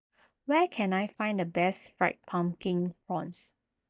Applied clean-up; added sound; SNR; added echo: neural mask model DeepFilterNet 3.